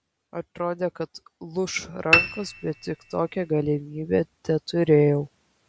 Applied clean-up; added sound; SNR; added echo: none; Piano; 0 dB; none.